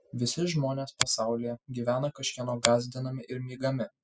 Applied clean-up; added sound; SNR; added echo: classical method spectral subtraction.